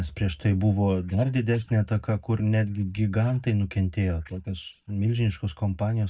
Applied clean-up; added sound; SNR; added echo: neural mask model DeepFilterNet 3.